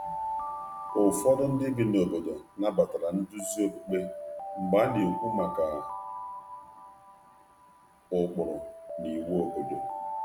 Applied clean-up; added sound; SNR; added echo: none; Alarm; 8 dB; none.